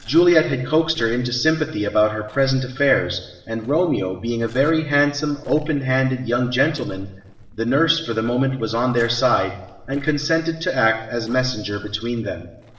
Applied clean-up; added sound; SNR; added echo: neural separator model SepFormer DNS4.